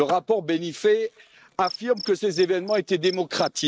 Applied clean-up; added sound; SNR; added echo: neural mask model RNNoise.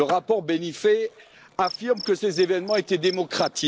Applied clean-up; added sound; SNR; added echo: none; Cricket + Skateboard; 16 dB; none.